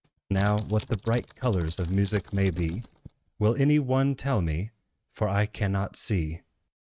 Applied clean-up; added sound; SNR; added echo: neural mask model RNNoise.